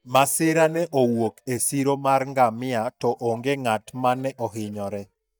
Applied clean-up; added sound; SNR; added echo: neural mask model DeepFilterNet 3.